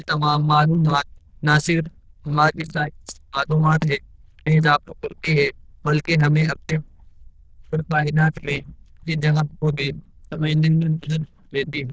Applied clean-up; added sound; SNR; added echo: neural diffusion model UNIVERSE++.